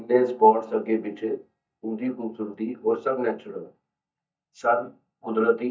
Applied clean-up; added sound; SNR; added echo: neural mask model DeepFilterNet 3.